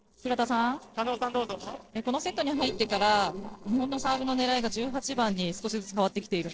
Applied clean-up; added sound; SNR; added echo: neural separator model SepFormer DNS4.